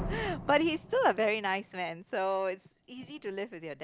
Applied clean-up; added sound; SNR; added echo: none; Slam; 13 dB; none.